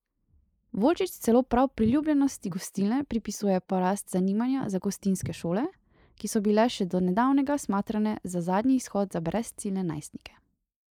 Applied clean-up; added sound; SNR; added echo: neural mask model Resemble Enhance denoiser.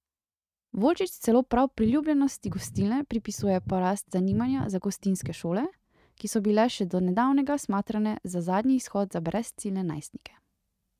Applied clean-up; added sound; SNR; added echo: neural mask model RNNoise.